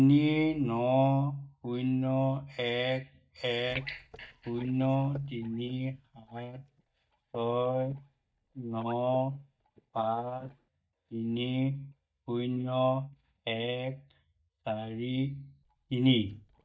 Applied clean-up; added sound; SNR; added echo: neural mask model DeepFilterNet 3.